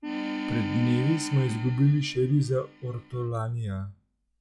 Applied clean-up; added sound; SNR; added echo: classical method log-MMSE.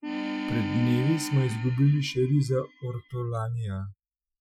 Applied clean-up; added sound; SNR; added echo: classical method Wiener filter.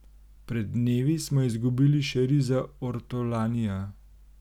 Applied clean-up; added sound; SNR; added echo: none; none; none; none.